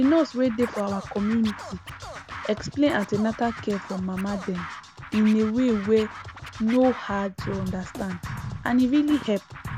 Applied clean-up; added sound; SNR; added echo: none; Scratching (performance technique); 12 dB; none.